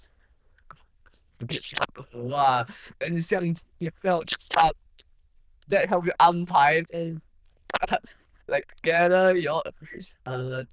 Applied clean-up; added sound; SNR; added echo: neural diffusion model UNIVERSE++.